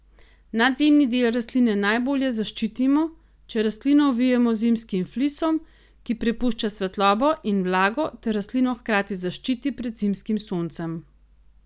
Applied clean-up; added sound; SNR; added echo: none; none; none; none.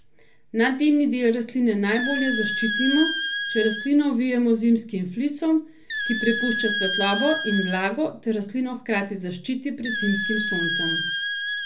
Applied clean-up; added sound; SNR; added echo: none; Squeak; 5 dB; reverberation time 0.3 s.